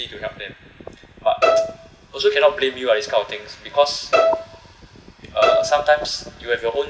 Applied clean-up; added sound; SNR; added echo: none; Bowed string instrument; -2 dB; none.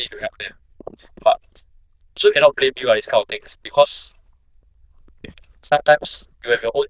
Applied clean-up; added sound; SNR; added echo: neural diffusion model UNIVERSE++.